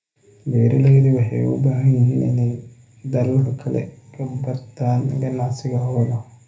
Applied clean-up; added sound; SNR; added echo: none; none; none; reverberation time 0.3 s.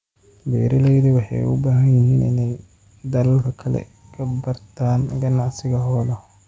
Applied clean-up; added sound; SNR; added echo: none; none; none; none.